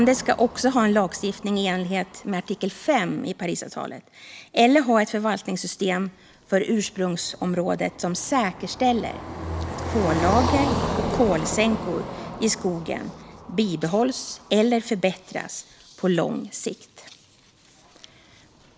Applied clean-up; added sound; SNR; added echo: none; Car passing by; 9 dB; none.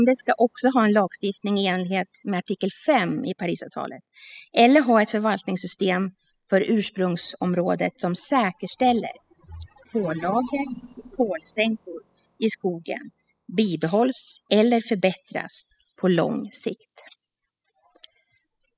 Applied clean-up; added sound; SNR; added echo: classical method spectral subtraction.